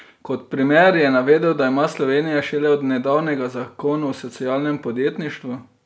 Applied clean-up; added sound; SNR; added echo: none; none; none; none.